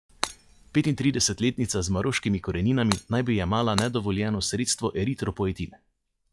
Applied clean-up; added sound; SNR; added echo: classical method log-MMSE.